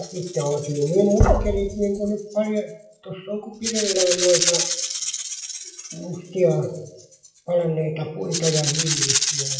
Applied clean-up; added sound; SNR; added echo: classical method WPE with log-MMSE.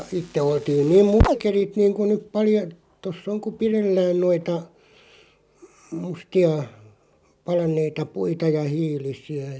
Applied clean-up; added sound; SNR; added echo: none; none; none; none.